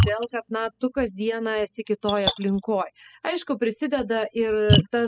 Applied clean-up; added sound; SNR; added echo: classical method spectral subtraction.